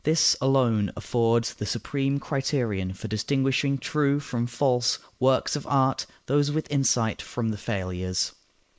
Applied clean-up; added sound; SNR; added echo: neural mask model Resemble Enhance denoiser.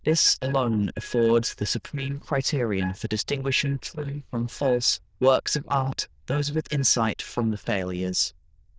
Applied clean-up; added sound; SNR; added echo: neural diffusion model UNIVERSE++.